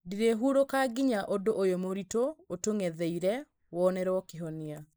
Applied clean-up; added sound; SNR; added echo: neural mask model Resemble Enhance denoiser.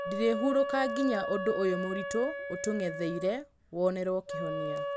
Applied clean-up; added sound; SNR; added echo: none; Wind instrument, woodwind instrument; 5 dB; none.